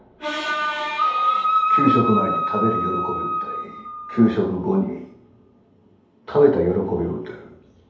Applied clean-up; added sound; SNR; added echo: none; none; none; reverberation time 2.2 s.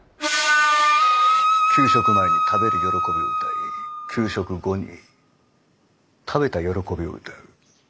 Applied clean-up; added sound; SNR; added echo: none; none; none; none.